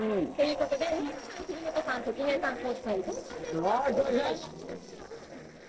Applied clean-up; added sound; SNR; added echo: neural separator model SepFormer DNS4.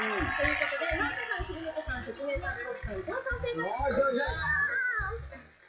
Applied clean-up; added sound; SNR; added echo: classical method WPE with log-MMSE.